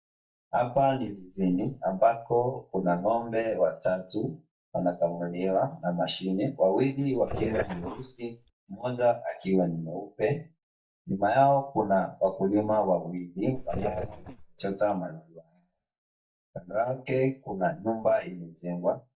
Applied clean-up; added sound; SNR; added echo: neural mask model DeepFilterNet 3.